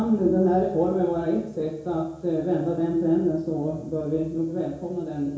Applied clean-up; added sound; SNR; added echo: none; none; none; reverberation time 0.6 s.